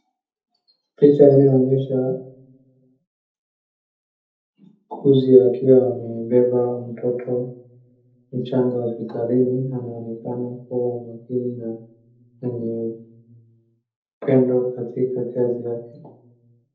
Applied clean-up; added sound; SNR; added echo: none; none; none; reverberation time 0.7 s.